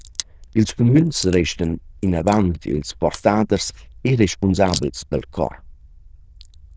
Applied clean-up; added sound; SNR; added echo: neural diffusion model UNIVERSE++.